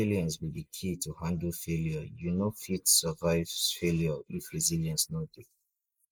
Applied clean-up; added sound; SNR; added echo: neural mask model Resemble Enhance denoiser.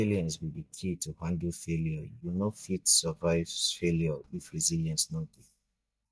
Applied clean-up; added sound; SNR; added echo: neural mask model DeepFilterNet 3.